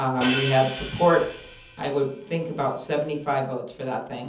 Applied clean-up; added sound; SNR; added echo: none; Hi-hat; 7 dB; reverberation time 0.7 s.